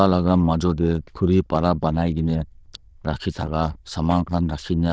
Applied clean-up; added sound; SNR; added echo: neural diffusion model UNIVERSE++.